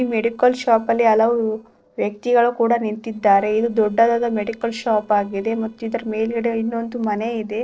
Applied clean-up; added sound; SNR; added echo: neural separator model SepFormer DNS4.